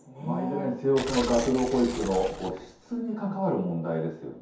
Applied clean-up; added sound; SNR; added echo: none; Tearing; 10 dB; reverberation time 0.6 s.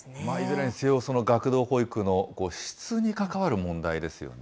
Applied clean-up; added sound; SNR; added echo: none; none; none; none.